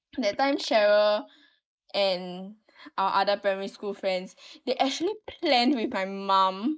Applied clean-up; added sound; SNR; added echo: neural mask model Resemble Enhance denoiser.